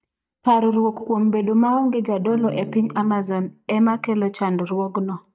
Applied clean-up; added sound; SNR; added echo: neural mask model DeepFilterNet 3.